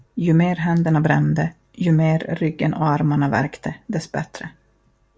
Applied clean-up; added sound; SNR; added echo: none; none; none; none.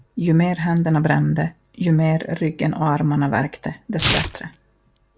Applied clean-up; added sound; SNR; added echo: none; Tearing; 8 dB; none.